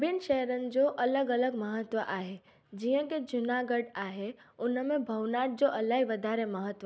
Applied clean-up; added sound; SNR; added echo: none; none; none; none.